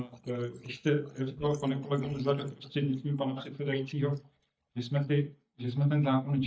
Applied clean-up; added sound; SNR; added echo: neural mask model DeepFilterNet 3.